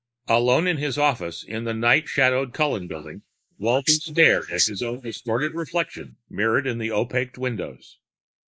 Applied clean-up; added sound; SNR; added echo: neural mask model Resemble Enhance denoiser.